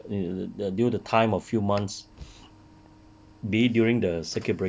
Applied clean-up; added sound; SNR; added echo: none; none; none; none.